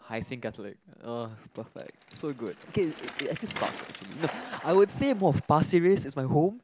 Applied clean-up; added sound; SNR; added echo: none; Bicycle; 16 dB; none.